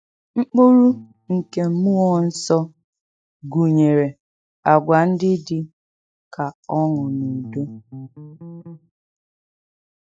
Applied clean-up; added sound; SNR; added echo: neural mask model DeepFilterNet 3.